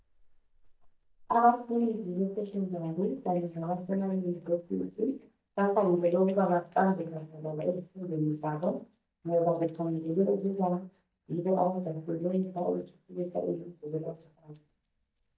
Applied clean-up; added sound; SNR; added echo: neural mask model DeepFilterNet 3.